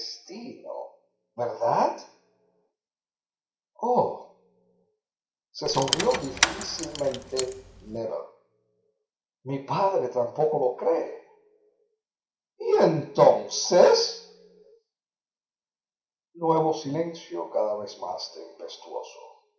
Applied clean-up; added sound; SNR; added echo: none; Rattle / Keys jangling; 3 dB; reverberation time 0.5 s.